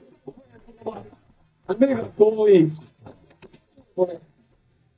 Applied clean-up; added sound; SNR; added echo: neural mask model DeepFilterNet 3.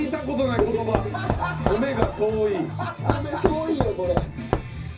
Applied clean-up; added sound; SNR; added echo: none; Knock / Wood; 4 dB; reverberation time 0.4 s.